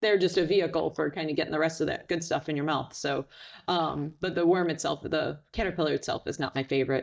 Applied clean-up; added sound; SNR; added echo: neural mask model DeepFilterNet 3.